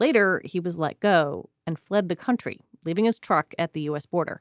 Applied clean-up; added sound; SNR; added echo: none; none; none; none.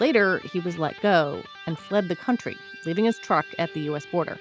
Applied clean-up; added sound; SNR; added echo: none; Electric guitar; 18 dB; none.